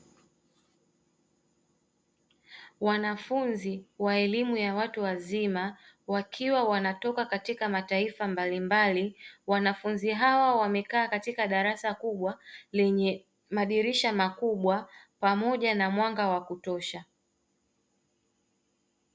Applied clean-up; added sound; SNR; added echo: none; none; none; none.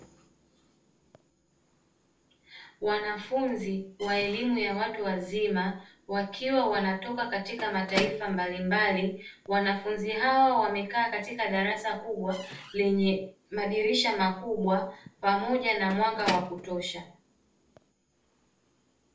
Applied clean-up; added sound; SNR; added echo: none; Squeak / Slam / Wood; 16 dB; reverberation time 0.3 s.